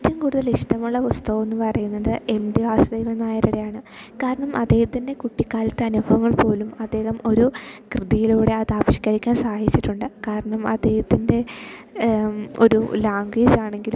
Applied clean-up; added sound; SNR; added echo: none; none; none; none.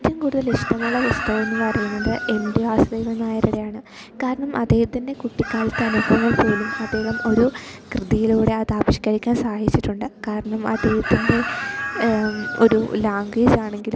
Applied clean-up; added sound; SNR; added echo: none; Chicken, rooster; 9 dB; none.